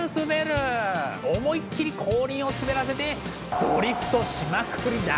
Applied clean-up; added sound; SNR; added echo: none; none; none; none.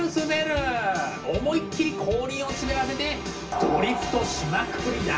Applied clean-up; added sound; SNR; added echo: none; none; none; reverberation time 0.2 s.